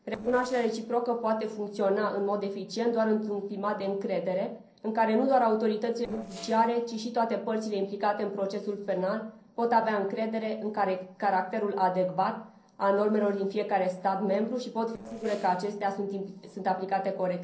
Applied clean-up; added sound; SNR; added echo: neural separator model SepFormer DNS4.